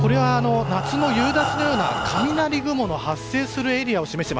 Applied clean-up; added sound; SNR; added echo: none; Breathing + Bowed string instrument; 4 dB; none.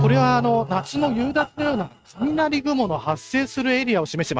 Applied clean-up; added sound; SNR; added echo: neural mask model RNNoise.